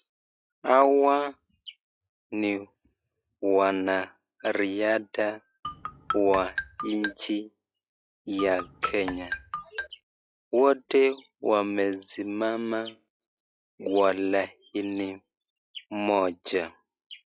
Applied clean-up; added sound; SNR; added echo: classical method log-MMSE.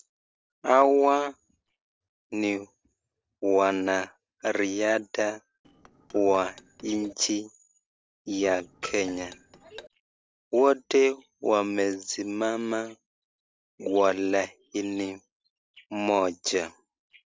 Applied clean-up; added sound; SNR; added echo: neural separator model SepFormer DNS4.